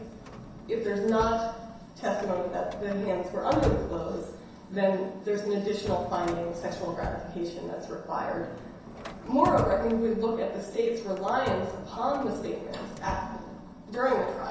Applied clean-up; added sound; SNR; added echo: none; Drawer open or close; 11 dB; reverberation time 0.7 s.